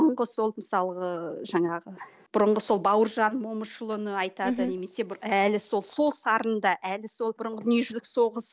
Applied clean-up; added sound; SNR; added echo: none; none; none; none.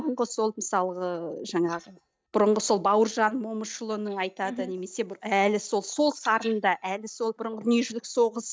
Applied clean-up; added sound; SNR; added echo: neural mask model DeepFilterNet 3.